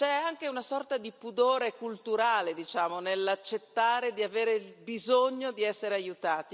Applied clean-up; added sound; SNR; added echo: none; none; none; none.